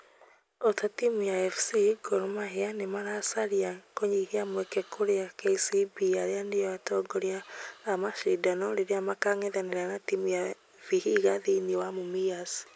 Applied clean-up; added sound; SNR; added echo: none; none; none; none.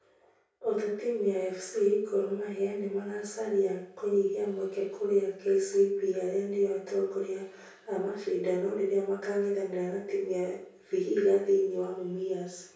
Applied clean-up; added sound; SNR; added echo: none; none; none; reverberation time 0.6 s.